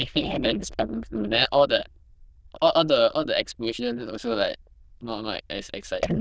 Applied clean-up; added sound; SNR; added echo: neural diffusion model UNIVERSE++.